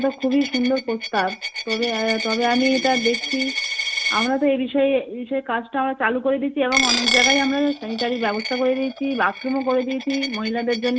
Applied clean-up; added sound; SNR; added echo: none; Coin (dropping); 5 dB; none.